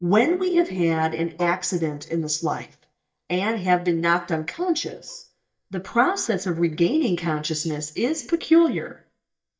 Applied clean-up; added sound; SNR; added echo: neural mask model DeepFilterNet 3.